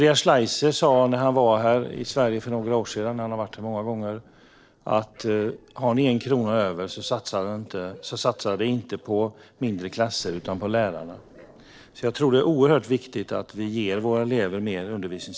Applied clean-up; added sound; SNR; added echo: neural separator model SepFormer DNS4.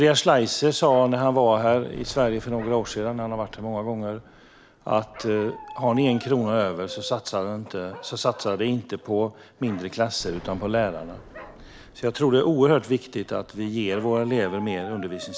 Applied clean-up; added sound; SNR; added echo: none; Bark + Explosion; 19 dB; none.